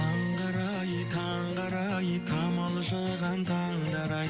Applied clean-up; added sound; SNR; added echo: none; none; none; none.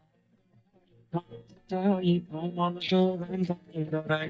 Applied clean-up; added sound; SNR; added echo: neural mask model DeepFilterNet 3.